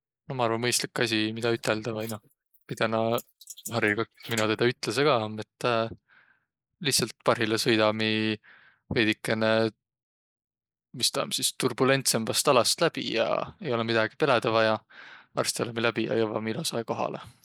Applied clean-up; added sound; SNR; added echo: neural mask model Resemble Enhance denoiser.